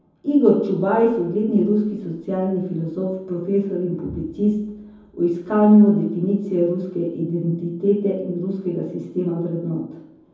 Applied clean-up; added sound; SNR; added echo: none; none; none; reverberation time 0.9 s.